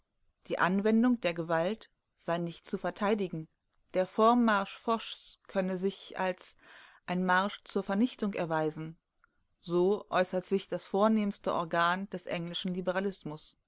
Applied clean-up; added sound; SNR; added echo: none; none; none; none.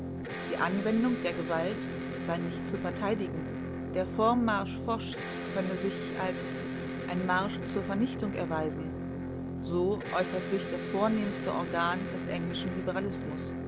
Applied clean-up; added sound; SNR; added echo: none; Electric guitar; 3 dB; none.